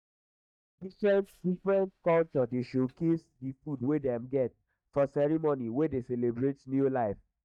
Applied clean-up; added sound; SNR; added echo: neural mask model DeepFilterNet 3.